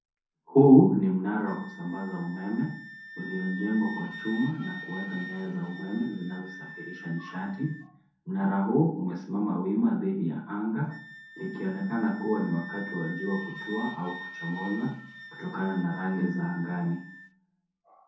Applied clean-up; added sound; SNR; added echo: none; Wind instrument, woodwind instrument; 16 dB; reverberation time 0.5 s.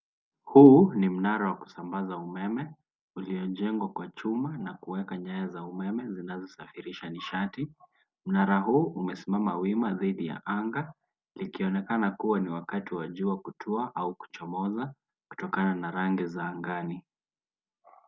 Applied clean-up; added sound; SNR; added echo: none; none; none; none.